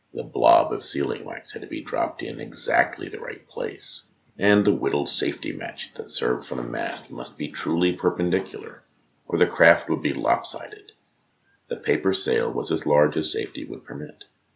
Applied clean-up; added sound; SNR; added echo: none; none; none; none.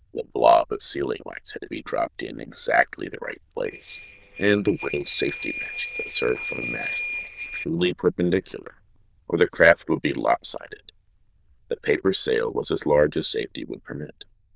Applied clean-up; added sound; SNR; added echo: neural diffusion model UNIVERSE++.